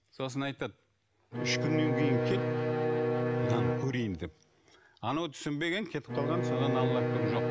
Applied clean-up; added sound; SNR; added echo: none; Bowed string instrument; -2 dB; none.